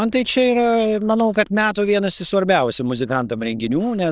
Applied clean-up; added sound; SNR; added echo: neural diffusion model UNIVERSE++.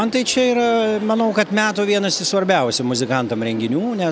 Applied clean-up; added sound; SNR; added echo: none; none; none; none.